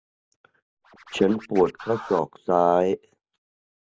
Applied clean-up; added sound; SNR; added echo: none; Scratching (performance technique); 15 dB; none.